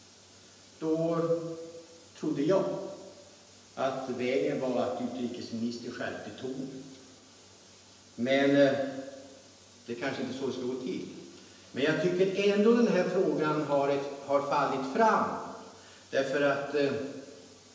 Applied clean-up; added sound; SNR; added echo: none; none; none; reverberation time 1.0 s.